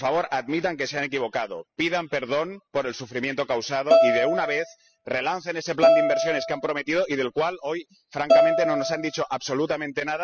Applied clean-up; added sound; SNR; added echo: classical method spectral subtraction.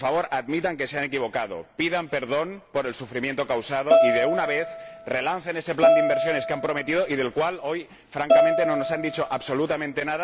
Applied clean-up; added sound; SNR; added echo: none; Bowed string instrument; -3 dB; none.